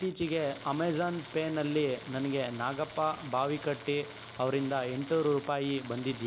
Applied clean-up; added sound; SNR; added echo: none; Tools; 14 dB; none.